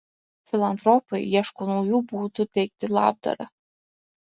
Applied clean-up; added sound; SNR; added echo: none; none; none; none.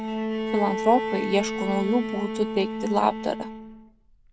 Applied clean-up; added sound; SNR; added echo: none; Bowed string instrument; 4 dB; none.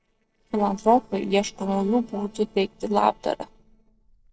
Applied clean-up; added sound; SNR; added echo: neural separator model SepFormer DNS4.